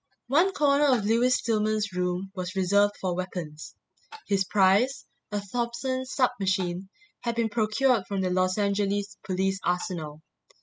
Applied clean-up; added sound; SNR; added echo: classical method spectral subtraction.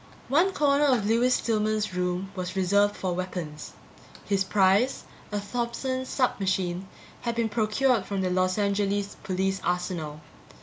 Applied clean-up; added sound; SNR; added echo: none; none; none; none.